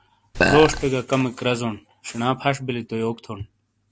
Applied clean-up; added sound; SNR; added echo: none; Burping, eructation; -3 dB; none.